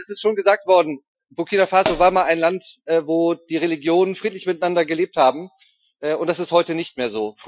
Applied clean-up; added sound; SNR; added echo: classical method Wiener filter.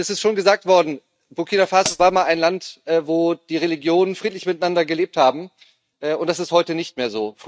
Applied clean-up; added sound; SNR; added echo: neural mask model RNNoise.